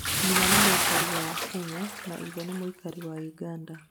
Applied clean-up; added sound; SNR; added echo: none; Bathtub (filling or washing) / Splash, splatter; -5 dB; none.